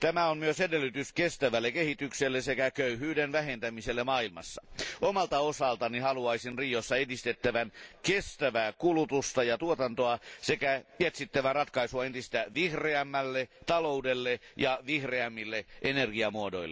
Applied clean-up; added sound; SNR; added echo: none; none; none; none.